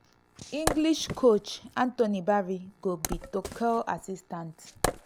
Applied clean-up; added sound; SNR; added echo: none; Wood; 9 dB; none.